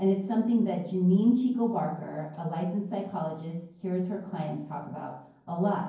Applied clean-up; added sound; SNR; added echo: none; none; none; reverberation time 0.9 s.